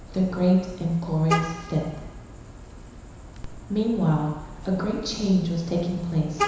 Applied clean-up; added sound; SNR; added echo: none; Vehicle horn, car horn, honking; 9 dB; reverberation time 1.0 s.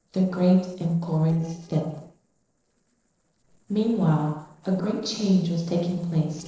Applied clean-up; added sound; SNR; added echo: neural separator model SepFormer DNS4.